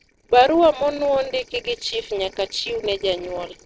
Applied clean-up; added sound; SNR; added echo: neural separator model SepFormer DNS4.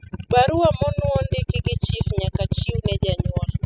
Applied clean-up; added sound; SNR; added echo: classical method spectral subtraction.